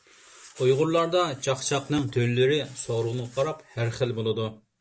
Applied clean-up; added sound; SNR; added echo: none; none; none; none.